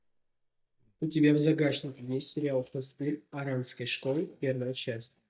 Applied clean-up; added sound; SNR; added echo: neural mask model DeepFilterNet 3.